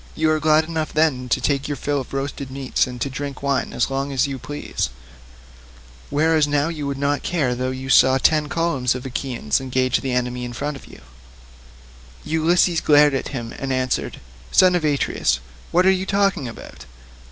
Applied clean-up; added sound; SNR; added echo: none; none; none; none.